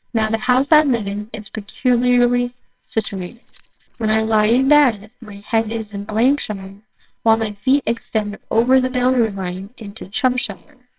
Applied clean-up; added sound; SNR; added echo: neural separator model SepFormer WHAMR!.